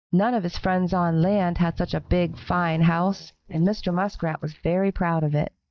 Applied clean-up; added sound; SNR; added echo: neural mask model DeepFilterNet 3.